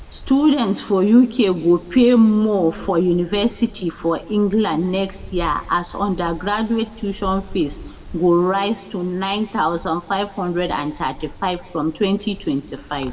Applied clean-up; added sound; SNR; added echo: none; Wind; 18 dB; reverberation time 0.8 s.